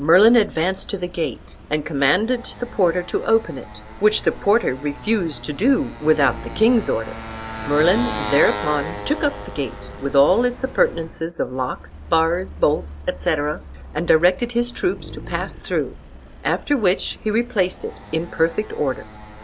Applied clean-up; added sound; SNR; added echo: none; Motorcycle + Dog; 13 dB; none.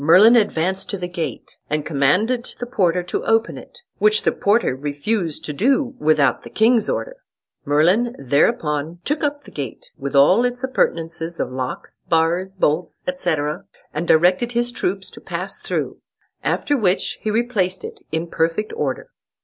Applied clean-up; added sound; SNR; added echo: none; none; none; none.